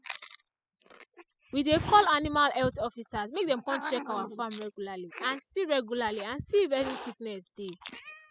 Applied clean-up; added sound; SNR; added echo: classical method spectral subtraction.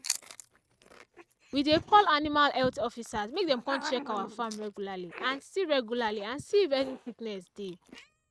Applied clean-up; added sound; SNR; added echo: neural mask model RNNoise.